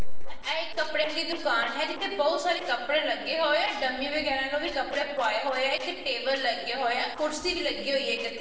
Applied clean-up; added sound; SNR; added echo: neural separator model SepFormer DNS4.